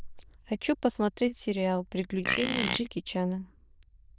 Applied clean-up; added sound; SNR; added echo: neural diffusion model UNIVERSE++.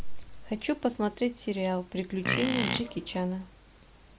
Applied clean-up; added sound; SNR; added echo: none; Livestock, farm animals, working animals; 1 dB; none.